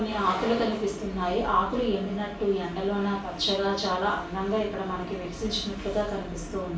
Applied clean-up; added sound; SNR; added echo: none; none; none; reverberation time 0.3 s.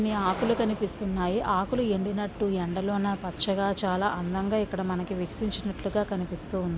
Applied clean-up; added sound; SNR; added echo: none; none; none; none.